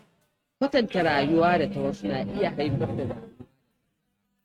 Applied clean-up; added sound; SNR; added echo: neural mask model RNNoise.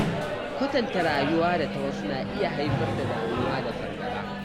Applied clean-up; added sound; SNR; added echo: none; Microwave oven; 0 dB; none.